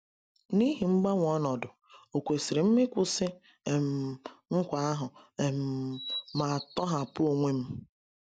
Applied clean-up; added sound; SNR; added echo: none; Bird vocalization, bird call, bird song; 12 dB; none.